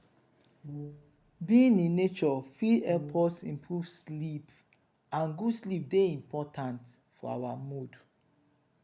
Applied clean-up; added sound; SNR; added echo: none; Brass instrument; 15 dB; none.